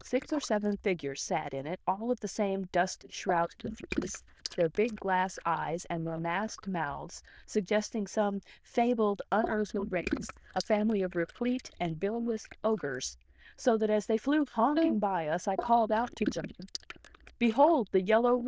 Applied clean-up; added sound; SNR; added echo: neural diffusion model UNIVERSE++.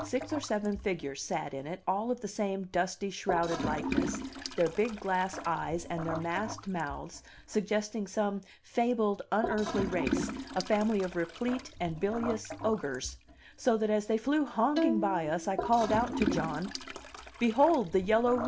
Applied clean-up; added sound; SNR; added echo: none; Bowed string instrument + Toilet flush / Gurgling; 7 dB; none.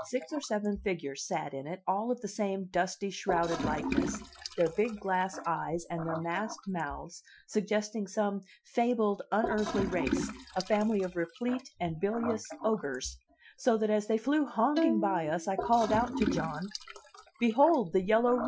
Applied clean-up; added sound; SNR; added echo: classical method Wiener filter.